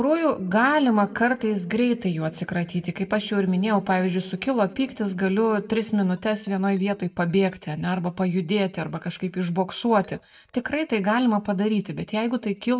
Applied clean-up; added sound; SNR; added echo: neural mask model DeepFilterNet 3.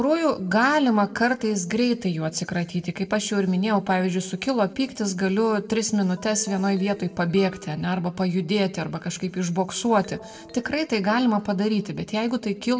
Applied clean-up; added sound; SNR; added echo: neural separator model SepFormer DNS4.